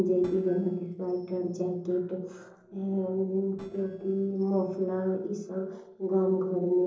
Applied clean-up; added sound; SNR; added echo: neural separator model SepFormer DNS4.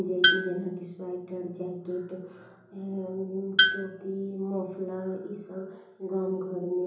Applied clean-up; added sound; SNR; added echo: none; Tools; -3 dB; reverberation time 0.8 s.